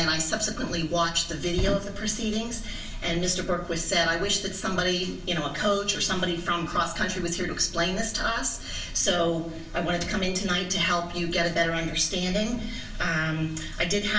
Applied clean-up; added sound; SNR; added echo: none; none; none; reverberation time 0.2 s.